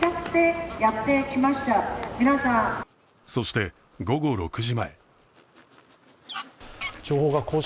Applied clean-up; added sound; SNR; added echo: none; Fowl; 20 dB; none.